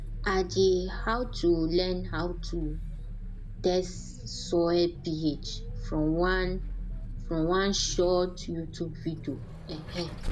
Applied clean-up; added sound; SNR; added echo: none; Vehicle; 6 dB; none.